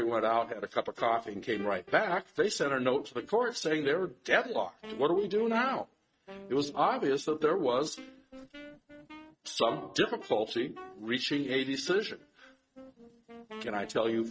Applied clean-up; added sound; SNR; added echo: neural mask model RNNoise.